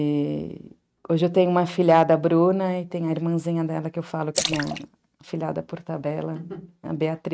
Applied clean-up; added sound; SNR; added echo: neural mask model RNNoise.